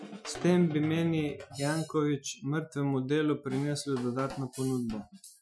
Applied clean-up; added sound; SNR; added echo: classical method Wiener filter.